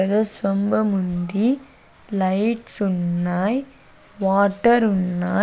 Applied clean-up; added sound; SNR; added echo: none; none; none; none.